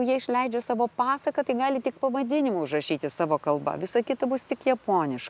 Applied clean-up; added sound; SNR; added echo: none; none; none; none.